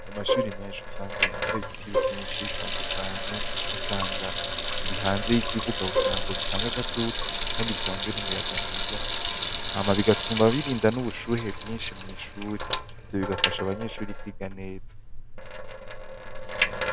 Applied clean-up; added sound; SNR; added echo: none; Sink (filling or washing) / Water tap, faucet + Bowed string instrument; -4 dB; none.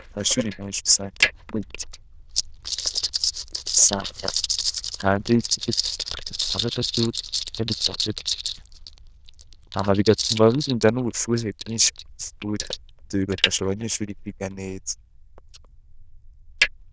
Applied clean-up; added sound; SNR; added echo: neural diffusion model UNIVERSE++.